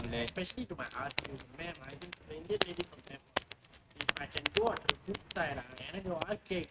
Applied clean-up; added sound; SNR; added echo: neural mask model RNNoise.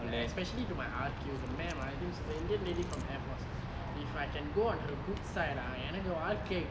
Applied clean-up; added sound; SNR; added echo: none; none; none; none.